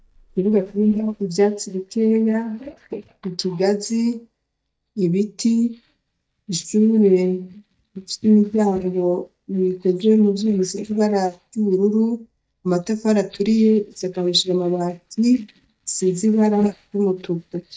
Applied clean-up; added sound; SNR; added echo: neural mask model DeepFilterNet 3.